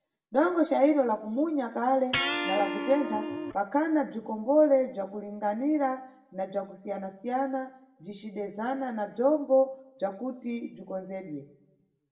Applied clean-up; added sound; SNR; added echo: none; Electric guitar; 5 dB; reverberation time 0.6 s.